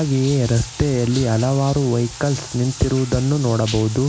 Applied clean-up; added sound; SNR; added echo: none; Bathtub (filling or washing); 15 dB; none.